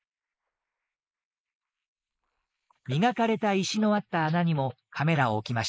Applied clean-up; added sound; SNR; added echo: neural mask model Resemble Enhance denoiser.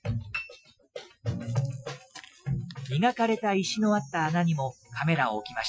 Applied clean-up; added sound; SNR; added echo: classical method Wiener filter.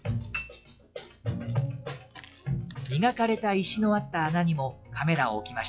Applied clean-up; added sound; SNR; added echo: classical method log-MMSE.